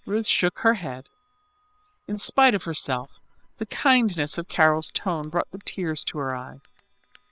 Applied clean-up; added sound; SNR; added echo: neural separator model SepFormer WHAM!.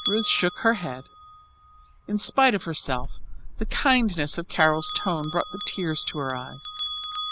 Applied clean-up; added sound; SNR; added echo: none; Bell; 7 dB; none.